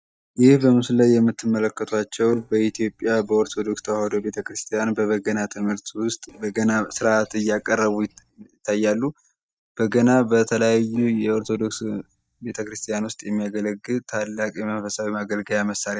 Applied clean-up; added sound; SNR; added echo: neural mask model DeepFilterNet 3.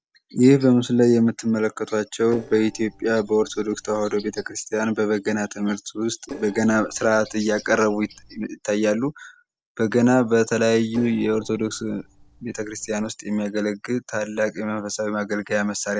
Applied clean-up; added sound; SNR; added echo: neural separator model SepFormer DNS4.